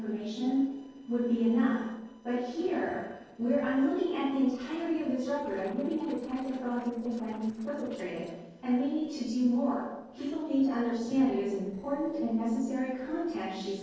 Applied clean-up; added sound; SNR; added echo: neural separator model SepFormer DNS4.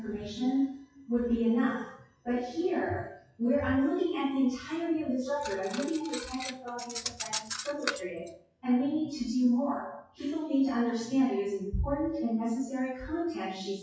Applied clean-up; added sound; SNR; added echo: classical method WPE with log-MMSE.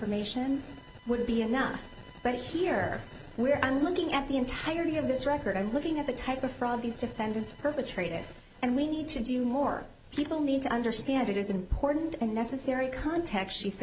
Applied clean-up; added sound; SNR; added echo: none; none; none; none.